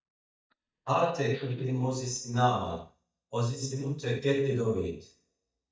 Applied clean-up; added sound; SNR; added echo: neural mask model DeepFilterNet 3.